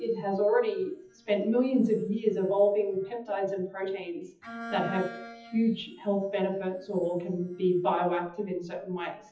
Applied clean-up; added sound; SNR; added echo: classical method WPE with log-MMSE.